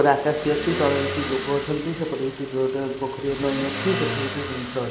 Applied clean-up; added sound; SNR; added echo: none; Motor vehicle (road); 7 dB; none.